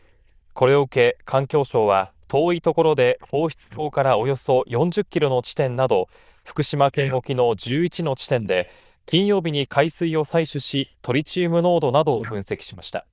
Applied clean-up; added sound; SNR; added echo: neural diffusion model UNIVERSE++.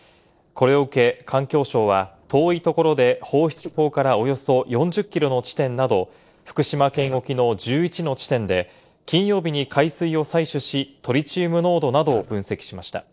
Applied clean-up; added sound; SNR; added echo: neural separator model SepFormer DNS4.